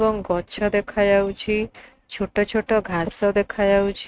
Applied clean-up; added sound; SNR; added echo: neural mask model RNNoise.